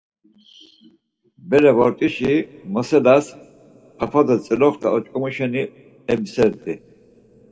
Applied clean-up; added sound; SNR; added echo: none; none; none; reverberation time 1.6 s.